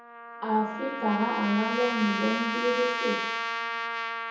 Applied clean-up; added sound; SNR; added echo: none; Trumpet; 2 dB; reverberation time 0.7 s.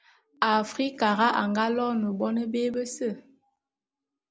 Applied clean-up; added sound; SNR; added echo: none; none; none; none.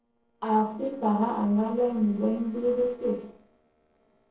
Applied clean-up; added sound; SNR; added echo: neural separator model SepFormer DNS4.